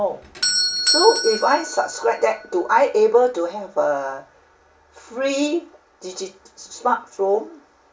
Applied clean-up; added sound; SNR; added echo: none; Doorbell; 7 dB; reverberation time 0.2 s.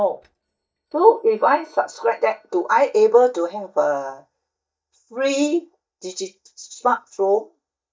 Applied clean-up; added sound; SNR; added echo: neural mask model DeepFilterNet 3.